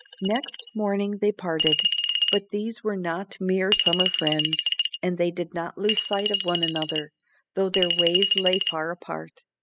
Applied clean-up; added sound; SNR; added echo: classical method spectral subtraction.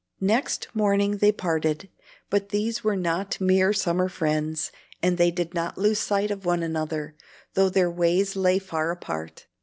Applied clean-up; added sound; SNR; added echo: none; none; none; none.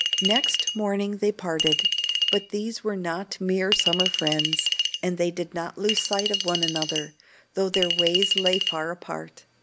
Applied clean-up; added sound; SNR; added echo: none; Chink, clink; 0 dB; none.